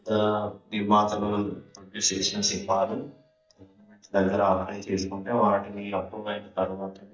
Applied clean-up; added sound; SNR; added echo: neural mask model DeepFilterNet 3.